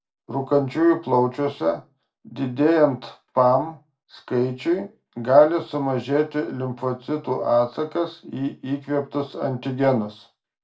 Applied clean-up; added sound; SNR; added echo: none; none; none; reverberation time 0.2 s.